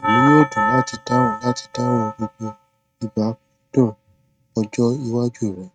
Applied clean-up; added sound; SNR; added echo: neural mask model RNNoise.